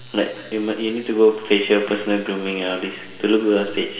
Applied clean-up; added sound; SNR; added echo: none; none; none; reverberation time 2.3 s.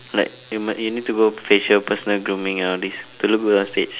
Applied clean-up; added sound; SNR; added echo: none; none; none; none.